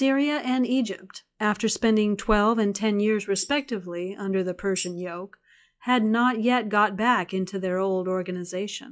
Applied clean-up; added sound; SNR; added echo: classical method log-MMSE.